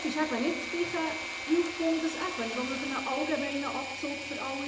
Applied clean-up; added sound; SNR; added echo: none; Engine / Mechanisms; 6 dB; reverberation time 0.7 s.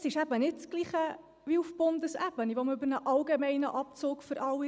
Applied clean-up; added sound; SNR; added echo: none; none; none; none.